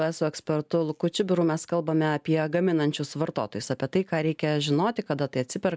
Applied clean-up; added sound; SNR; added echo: none; none; none; none.